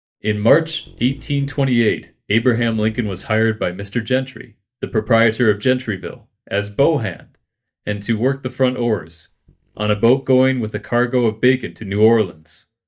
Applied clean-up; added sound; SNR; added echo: neural mask model DeepFilterNet 3.